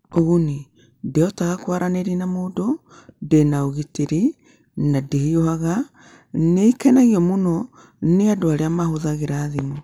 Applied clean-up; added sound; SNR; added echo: none; none; none; none.